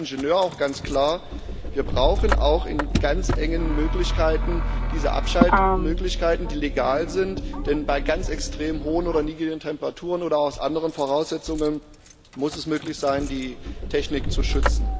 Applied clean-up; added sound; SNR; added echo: none; Motor vehicle (road); 0 dB; none.